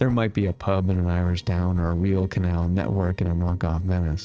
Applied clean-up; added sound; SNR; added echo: neural separator model SepFormer DNS4.